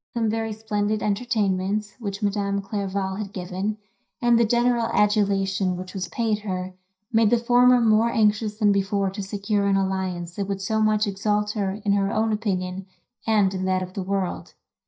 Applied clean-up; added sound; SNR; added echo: neural mask model DeepFilterNet 3.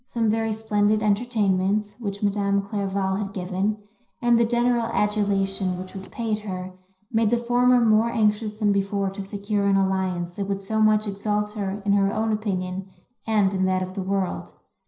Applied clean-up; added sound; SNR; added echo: neural separator model SepFormer DNS4.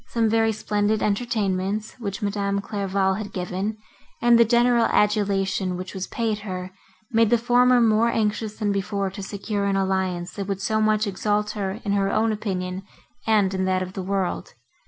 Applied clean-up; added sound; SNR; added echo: none; none; none; none.